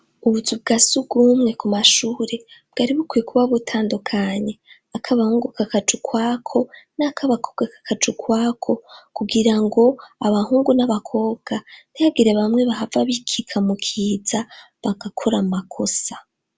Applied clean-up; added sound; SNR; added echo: none; none; none; none.